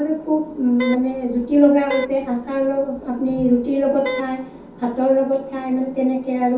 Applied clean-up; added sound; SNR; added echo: none; Wind instrument, woodwind instrument; 10 dB; reverberation time 0.6 s.